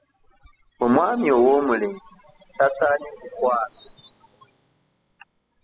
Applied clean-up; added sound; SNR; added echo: classical method spectral subtraction.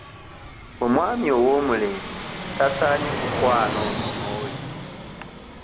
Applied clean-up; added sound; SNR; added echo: none; Fixed-wing aircraft, airplane; 5 dB; none.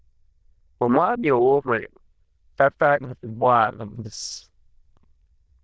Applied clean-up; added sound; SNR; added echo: neural diffusion model UNIVERSE++.